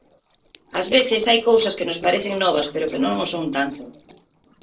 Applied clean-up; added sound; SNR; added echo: neural separator model SepFormer DNS4.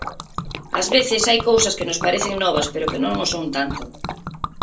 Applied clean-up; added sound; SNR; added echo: none; Liquid; 8 dB; reverberation time 0.2 s.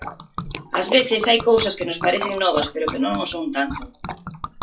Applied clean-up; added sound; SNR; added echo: classical method WPE with log-MMSE.